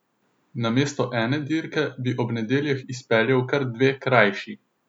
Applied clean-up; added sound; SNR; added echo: none; none; none; none.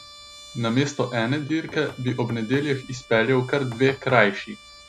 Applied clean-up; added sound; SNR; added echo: none; Knock + Trumpet; 19 dB; none.